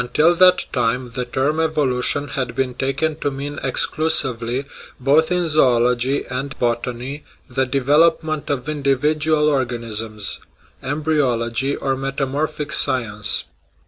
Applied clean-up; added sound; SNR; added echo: none; none; none; none.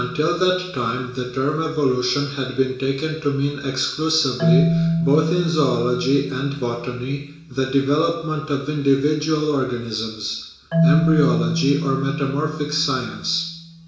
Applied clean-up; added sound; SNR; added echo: none; Marimba, xylophone; 4 dB; reverberation time 0.7 s.